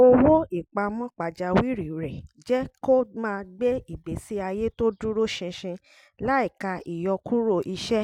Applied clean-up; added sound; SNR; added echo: none; none; none; none.